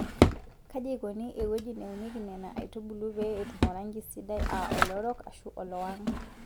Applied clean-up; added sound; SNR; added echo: none; Drawer open or close; -3 dB; none.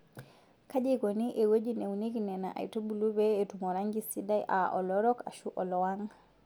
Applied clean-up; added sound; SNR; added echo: none; none; none; none.